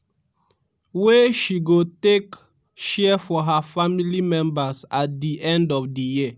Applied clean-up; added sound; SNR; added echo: none; none; none; none.